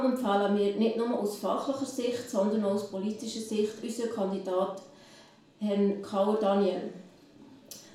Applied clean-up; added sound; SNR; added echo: none; none; none; reverberation time 0.4 s.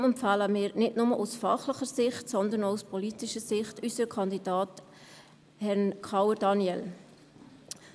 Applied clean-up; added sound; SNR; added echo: none; none; none; none.